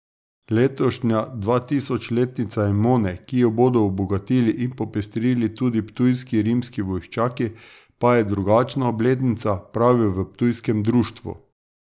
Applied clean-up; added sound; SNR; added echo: none; none; none; none.